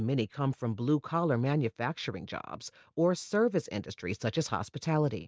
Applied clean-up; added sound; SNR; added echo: none; none; none; none.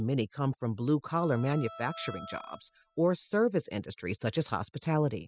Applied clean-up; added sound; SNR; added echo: classical method spectral subtraction.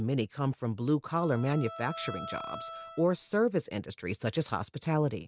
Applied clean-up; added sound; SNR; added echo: none; Bowed string instrument; 13 dB; none.